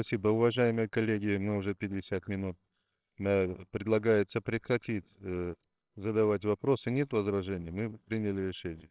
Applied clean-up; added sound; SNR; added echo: neural separator model SepFormer WHAMR!.